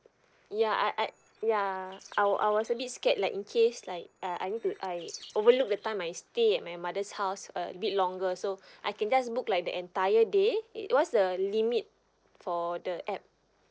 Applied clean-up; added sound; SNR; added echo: neural separator model SepFormer DNS4.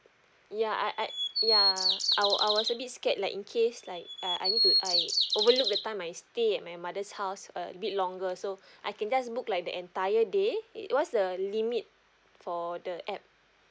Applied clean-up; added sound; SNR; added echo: none; Bird vocalization, bird call, bird song; -2 dB; none.